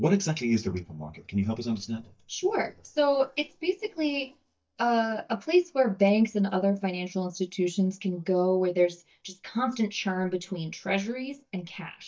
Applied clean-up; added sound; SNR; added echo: neural mask model DeepFilterNet 3.